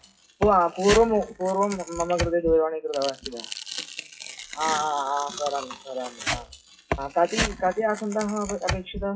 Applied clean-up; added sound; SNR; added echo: classical method WPE with log-MMSE.